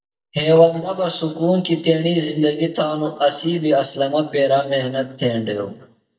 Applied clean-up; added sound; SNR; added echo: neural mask model DeepFilterNet 3.